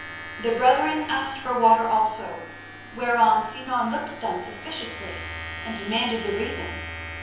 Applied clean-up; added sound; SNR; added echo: none; Domestic sounds, home sounds; 10 dB; reverberation time 0.9 s.